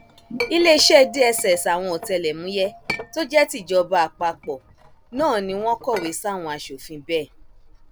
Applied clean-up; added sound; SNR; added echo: none; Chink, clink; 16 dB; none.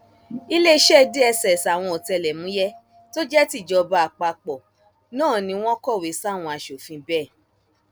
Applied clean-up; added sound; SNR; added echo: none; none; none; none.